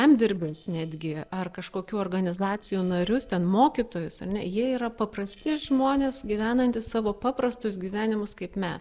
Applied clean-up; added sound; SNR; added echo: neural separator model SepFormer DNS4.